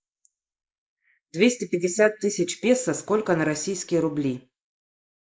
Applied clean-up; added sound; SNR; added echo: neural mask model Resemble Enhance denoiser.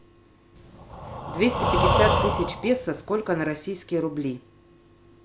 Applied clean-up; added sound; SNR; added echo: none; Breathing; -2 dB; none.